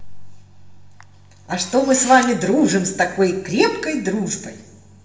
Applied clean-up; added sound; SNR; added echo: none; Camera; 18 dB; reverberation time 1.1 s.